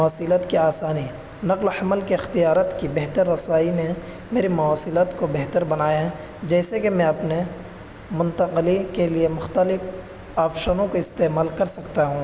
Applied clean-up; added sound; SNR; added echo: none; none; none; none.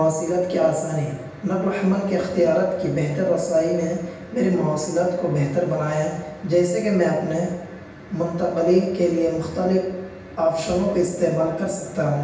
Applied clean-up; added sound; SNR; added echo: none; none; none; reverberation time 0.9 s.